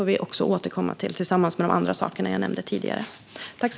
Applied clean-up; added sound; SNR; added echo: none; none; none; none.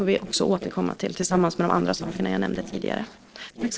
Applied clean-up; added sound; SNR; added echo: neural separator model SepFormer DNS4.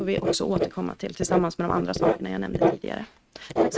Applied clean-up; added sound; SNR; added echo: neural mask model RNNoise.